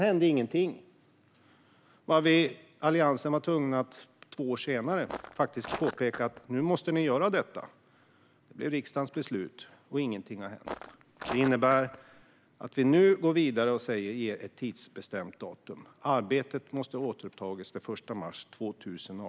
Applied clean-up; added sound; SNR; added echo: none; Walk, footsteps; 11 dB; none.